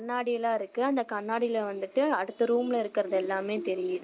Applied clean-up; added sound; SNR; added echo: none; none; none; none.